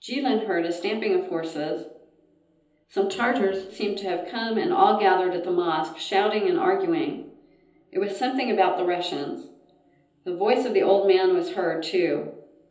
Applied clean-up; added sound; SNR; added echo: none; none; none; reverberation time 1.2 s.